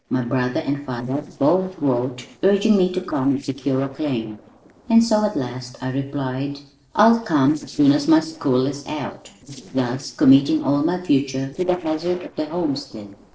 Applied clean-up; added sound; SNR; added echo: neural separator model SepFormer DNS4.